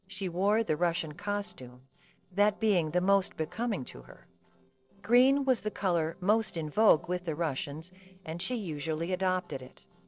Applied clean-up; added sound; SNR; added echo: neural separator model SepFormer DNS4.